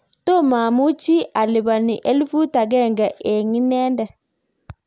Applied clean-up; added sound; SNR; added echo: none; none; none; none.